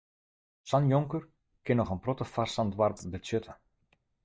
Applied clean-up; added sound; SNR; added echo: neural mask model DeepFilterNet 3.